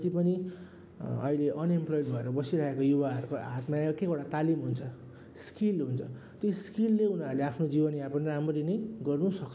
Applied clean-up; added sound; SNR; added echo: none; none; none; none.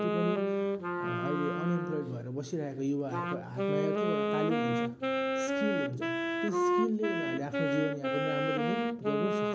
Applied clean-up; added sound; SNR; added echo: none; Wind instrument, woodwind instrument; -4 dB; none.